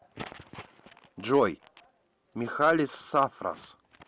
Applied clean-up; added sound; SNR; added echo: none; none; none; none.